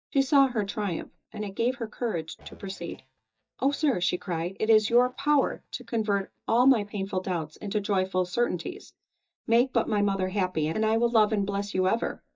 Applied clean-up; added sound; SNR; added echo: neural mask model DeepFilterNet 3.